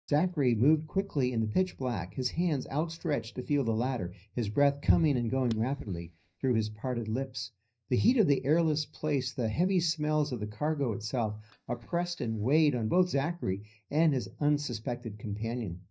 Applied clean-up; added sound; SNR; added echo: neural mask model DeepFilterNet 3.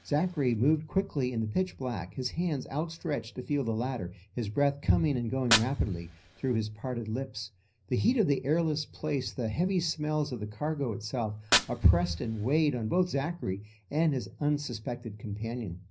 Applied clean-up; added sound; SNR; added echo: none; Fire; 11 dB; reverberation time 0.4 s.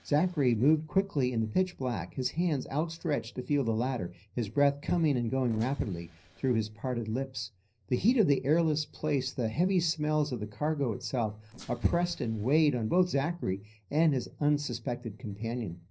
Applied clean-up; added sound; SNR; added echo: neural separator model SepFormer DNS4.